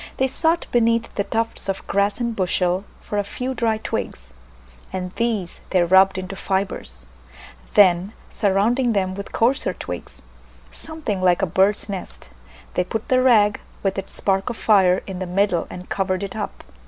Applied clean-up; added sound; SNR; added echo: none; none; none; none.